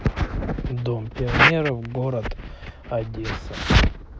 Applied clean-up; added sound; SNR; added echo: none; none; none; none.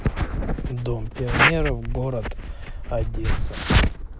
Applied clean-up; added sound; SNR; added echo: none; Wind; 5 dB; none.